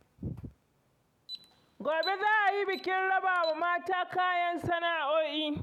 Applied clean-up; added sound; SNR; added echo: none; Alarm; 18 dB; none.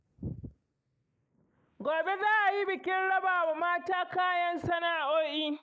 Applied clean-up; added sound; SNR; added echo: neural mask model Resemble Enhance denoiser.